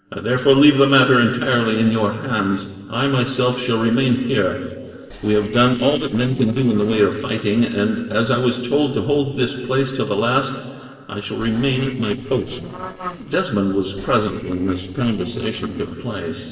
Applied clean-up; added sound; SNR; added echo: neural separator model SepFormer DNS4.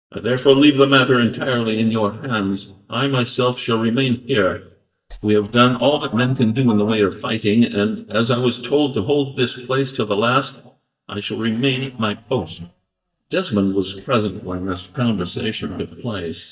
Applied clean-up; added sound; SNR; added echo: neural mask model DeepFilterNet 3.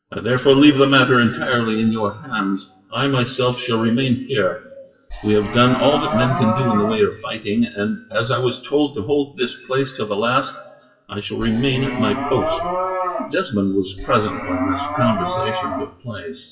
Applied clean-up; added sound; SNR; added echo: classical method WPE with log-MMSE.